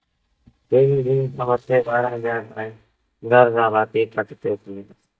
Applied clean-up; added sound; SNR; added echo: neural mask model DeepFilterNet 3.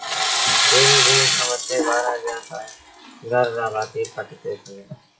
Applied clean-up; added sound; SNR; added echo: classical method WPE with log-MMSE.